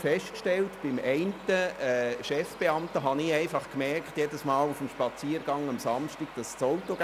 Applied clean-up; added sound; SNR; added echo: none; Bird vocalization, bird call, bird song; 15 dB; none.